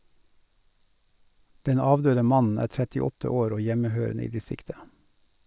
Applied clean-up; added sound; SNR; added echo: none; none; none; none.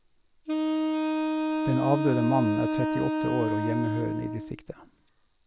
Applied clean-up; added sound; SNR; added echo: none; Wind instrument, woodwind instrument; -2 dB; none.